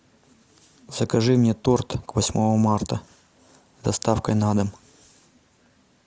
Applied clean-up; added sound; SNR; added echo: none; none; none; none.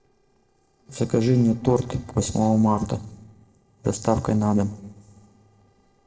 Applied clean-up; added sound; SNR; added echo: neural separator model SepFormer DNS4.